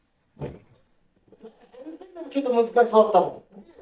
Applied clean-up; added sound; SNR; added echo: neural mask model DeepFilterNet 3.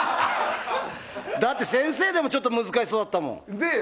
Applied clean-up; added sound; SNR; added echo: none; none; none; none.